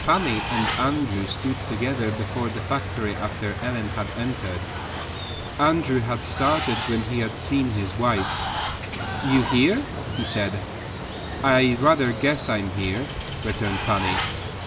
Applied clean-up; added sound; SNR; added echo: none; Water; 5 dB; reverberation time 1.8 s.